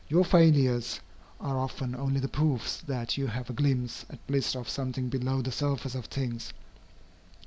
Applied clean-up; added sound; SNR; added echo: none; none; none; none.